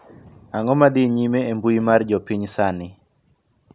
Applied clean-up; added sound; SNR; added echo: none; none; none; none.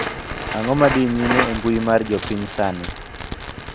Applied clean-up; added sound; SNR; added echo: none; Fireworks + Crackle; 5 dB; none.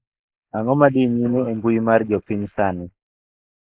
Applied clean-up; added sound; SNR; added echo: neural mask model Resemble Enhance denoiser.